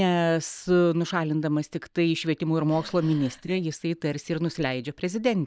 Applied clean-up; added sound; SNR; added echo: neural mask model DeepFilterNet 3.